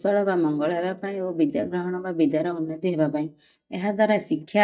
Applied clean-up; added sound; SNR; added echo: neural mask model DeepFilterNet 3.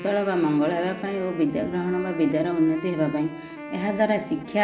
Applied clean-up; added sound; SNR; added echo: none; Wind instrument, woodwind instrument; 15 dB; reverberation time 2.6 s.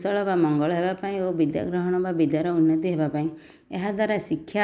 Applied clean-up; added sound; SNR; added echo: none; none; none; none.